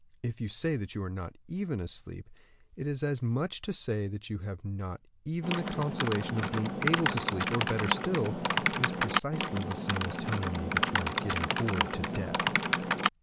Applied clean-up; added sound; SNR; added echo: none; Typing; -3 dB; none.